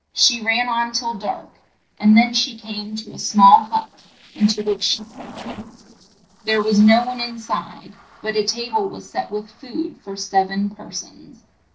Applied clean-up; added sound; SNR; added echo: neural separator model SepFormer DNS4.